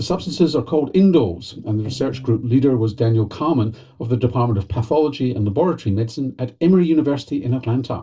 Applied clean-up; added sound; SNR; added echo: neural separator model SepFormer DNS4.